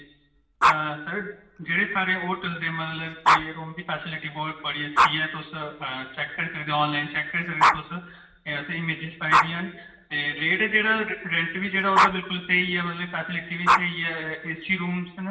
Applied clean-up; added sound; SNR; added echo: none; Dog; 0 dB; reverberation time 0.8 s.